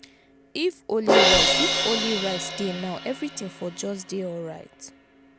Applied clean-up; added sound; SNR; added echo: none; Crash cymbal; -4 dB; none.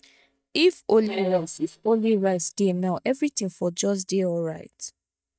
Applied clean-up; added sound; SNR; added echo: neural mask model DeepFilterNet 3.